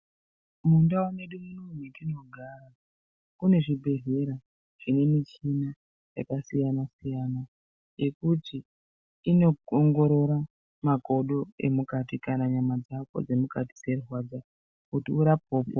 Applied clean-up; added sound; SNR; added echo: none; none; none; none.